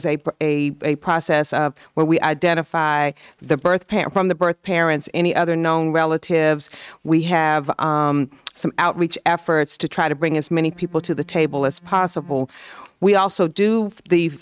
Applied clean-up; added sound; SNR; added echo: neural mask model RNNoise.